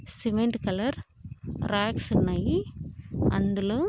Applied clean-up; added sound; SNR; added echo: none; none; none; none.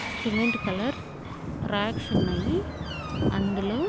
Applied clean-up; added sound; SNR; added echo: none; Door; 7 dB; none.